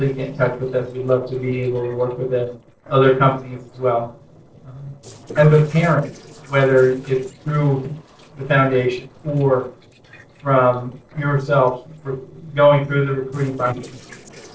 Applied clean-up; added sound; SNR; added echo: neural separator model SepFormer DNS4.